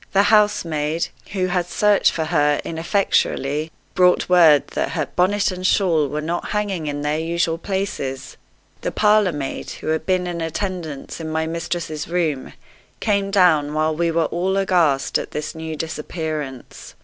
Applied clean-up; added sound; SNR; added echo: none; none; none; none.